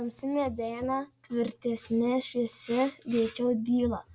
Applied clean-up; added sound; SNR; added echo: none; none; none; none.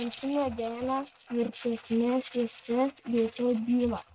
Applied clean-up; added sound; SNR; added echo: neural mask model RNNoise.